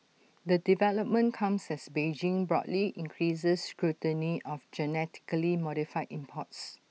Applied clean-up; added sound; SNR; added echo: none; none; none; none.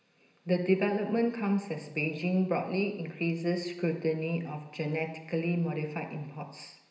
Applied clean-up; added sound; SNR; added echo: none; none; none; reverberation time 0.9 s.